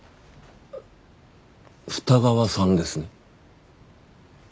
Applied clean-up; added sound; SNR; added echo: none; none; none; none.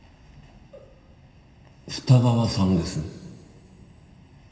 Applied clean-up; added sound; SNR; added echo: none; none; none; reverberation time 2.4 s.